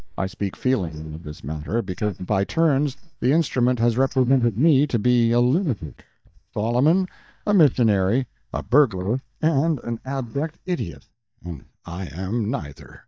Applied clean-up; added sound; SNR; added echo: neural mask model DeepFilterNet 3.